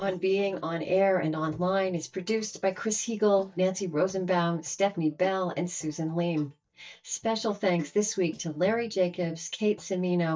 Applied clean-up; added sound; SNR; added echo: neural mask model DeepFilterNet 3.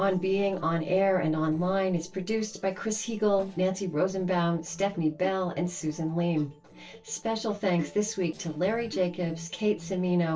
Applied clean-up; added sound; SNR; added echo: neural separator model SepFormer DNS4.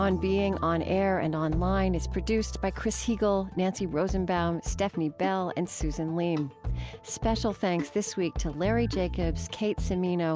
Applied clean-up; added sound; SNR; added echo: none; none; none; none.